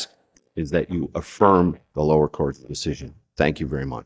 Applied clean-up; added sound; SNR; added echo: neural mask model DeepFilterNet 3.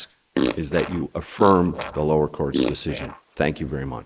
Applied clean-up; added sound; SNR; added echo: neural mask model Resemble Enhance denoiser.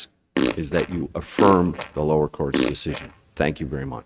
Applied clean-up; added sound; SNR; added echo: neural mask model RNNoise.